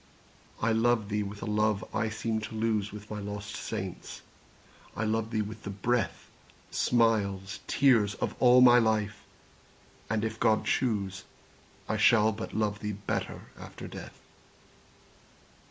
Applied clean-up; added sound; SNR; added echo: none; none; none; none.